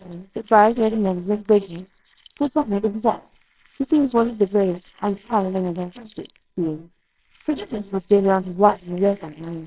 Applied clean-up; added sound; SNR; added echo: neural separator model SepFormer WHAMR!.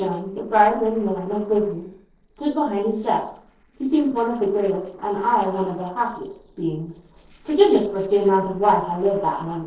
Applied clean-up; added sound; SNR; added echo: neural separator model SepFormer DNS4.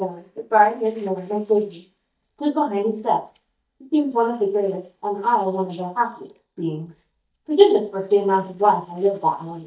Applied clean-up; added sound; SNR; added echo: neural mask model DeepFilterNet 3.